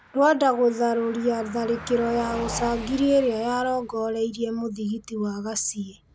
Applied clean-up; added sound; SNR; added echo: none; Car passing by; 15 dB; none.